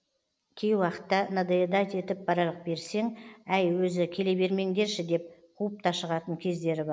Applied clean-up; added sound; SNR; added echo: none; none; none; none.